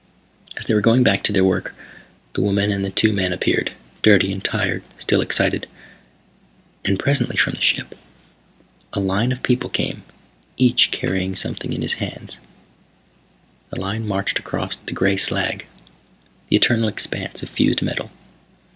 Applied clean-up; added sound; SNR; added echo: none; none; none; none.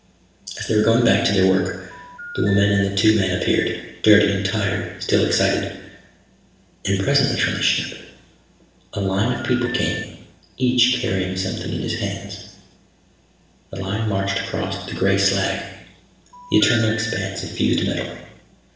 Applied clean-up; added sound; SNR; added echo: none; Telephone; 13 dB; reverberation time 0.8 s.